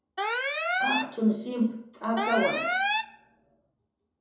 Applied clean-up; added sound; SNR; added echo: none; Alarm; 0 dB; reverberation time 2.7 s.